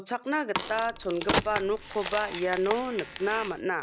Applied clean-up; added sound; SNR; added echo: none; Crack; 3 dB; none.